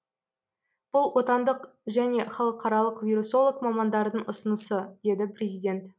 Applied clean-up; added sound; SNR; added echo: none; none; none; none.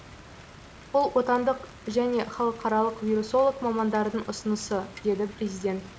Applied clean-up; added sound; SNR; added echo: none; Rain; 19 dB; none.